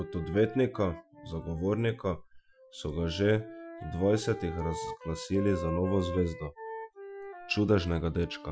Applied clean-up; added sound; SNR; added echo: classical method Wiener filter.